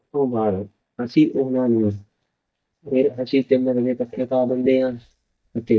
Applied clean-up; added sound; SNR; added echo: neural mask model DeepFilterNet 3.